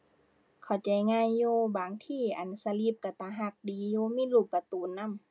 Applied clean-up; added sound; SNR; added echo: none; none; none; none.